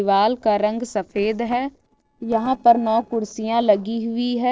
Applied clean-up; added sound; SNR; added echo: neural separator model SepFormer DNS4.